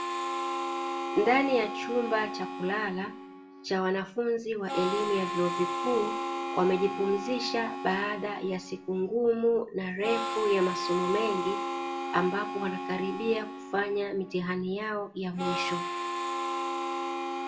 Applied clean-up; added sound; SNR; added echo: none; Harmonica; 4 dB; reverberation time 0.4 s.